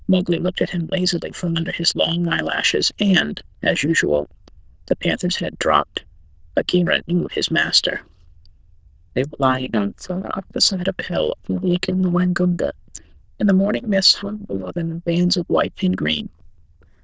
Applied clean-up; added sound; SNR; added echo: neural diffusion model UNIVERSE++.